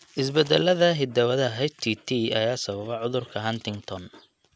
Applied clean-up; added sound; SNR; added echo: none; none; none; none.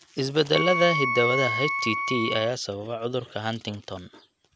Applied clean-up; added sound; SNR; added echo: none; Wind instrument, woodwind instrument; 1 dB; none.